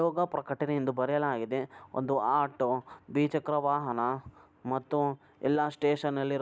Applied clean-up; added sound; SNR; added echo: none; none; none; none.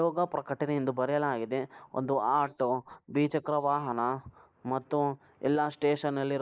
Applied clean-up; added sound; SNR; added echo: neural mask model Resemble Enhance denoiser.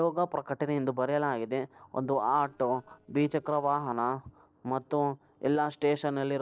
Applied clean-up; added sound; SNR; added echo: neural separator model SepFormer DNS4.